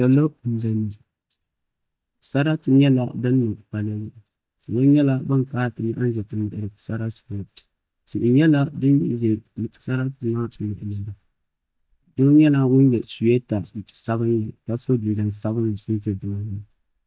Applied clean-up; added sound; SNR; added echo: neural mask model DeepFilterNet 3.